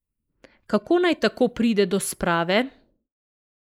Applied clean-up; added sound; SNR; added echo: neural mask model Resemble Enhance denoiser.